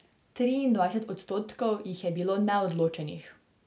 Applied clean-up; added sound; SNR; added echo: none; none; none; none.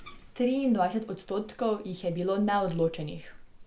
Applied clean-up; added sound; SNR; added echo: none; Bathtub (filling or washing); 19 dB; none.